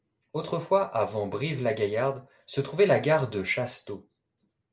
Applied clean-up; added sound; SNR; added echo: none; none; none; none.